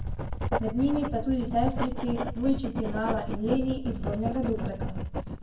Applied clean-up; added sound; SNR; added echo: none; Writing; 2 dB; reverberation time 0.2 s.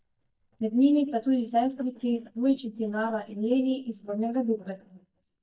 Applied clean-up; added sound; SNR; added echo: neural mask model DeepFilterNet 3.